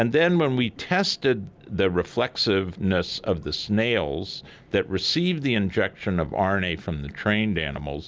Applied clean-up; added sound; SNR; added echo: none; none; none; none.